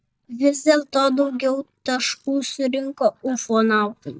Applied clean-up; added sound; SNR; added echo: neural mask model DeepFilterNet 3.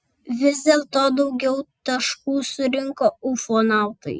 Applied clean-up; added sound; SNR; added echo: none; none; none; none.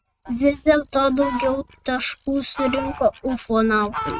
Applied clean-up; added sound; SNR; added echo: neural mask model RNNoise.